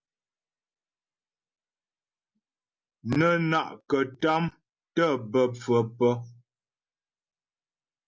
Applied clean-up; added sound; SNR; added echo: none; none; none; none.